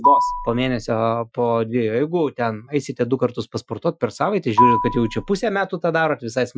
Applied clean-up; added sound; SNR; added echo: classical method Wiener filter.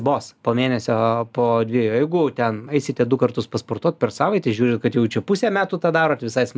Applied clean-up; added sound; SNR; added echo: none; none; none; none.